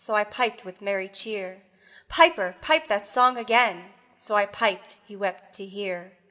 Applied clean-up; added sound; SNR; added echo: none; none; none; reverberation time 0.6 s.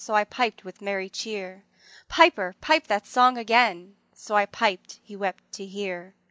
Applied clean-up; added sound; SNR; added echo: none; none; none; none.